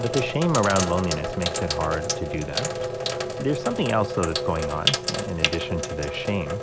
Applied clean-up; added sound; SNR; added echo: none; Sink (filling or washing); 2 dB; none.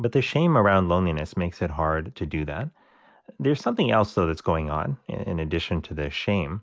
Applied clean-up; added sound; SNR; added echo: none; none; none; none.